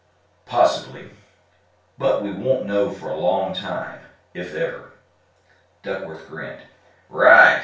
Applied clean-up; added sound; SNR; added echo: none; none; none; reverberation time 0.3 s.